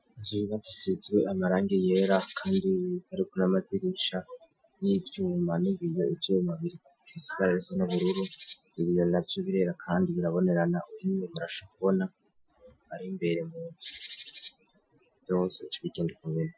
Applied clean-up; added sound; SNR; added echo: classical method Wiener filter.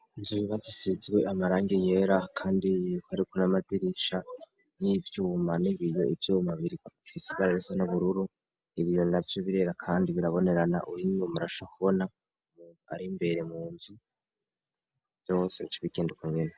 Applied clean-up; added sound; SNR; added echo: none; none; none; none.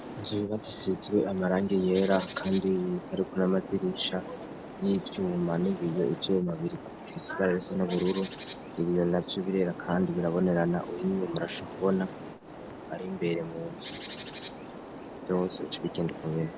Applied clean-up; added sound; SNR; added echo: none; Bird; 12 dB; none.